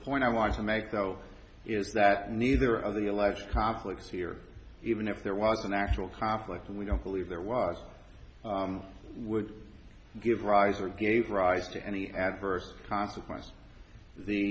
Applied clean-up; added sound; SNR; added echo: none; none; none; none.